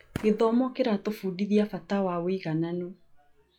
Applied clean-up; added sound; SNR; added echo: classical method log-MMSE.